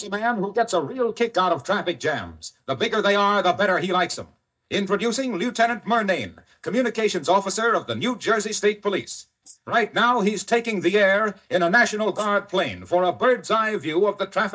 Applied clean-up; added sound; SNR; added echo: neural mask model DeepFilterNet 3.